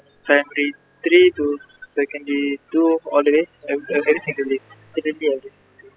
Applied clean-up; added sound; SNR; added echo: classical method spectral subtraction.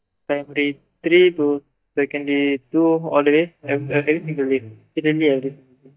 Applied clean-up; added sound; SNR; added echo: neural mask model DeepFilterNet 3.